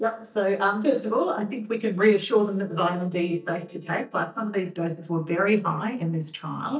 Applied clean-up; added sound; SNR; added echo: neural mask model DeepFilterNet 3.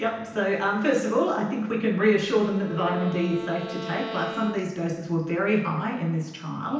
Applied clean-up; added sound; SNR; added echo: none; Bowed string instrument; 12 dB; reverberation time 0.9 s.